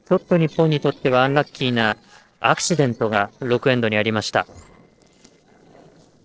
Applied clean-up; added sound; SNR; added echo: neural separator model SepFormer DNS4.